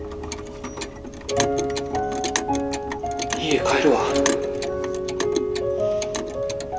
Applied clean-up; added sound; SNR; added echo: none; Clock; 7 dB; reverberation time 2.3 s.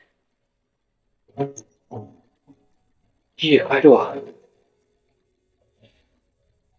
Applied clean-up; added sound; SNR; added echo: neural mask model DeepFilterNet 3.